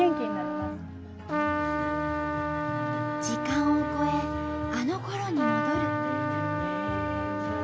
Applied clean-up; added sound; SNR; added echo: none; Trumpet; -1 dB; none.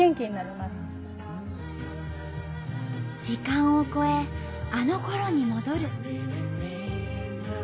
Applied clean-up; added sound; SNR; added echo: none; none; none; none.